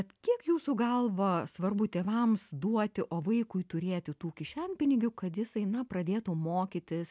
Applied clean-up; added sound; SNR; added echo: none; none; none; none.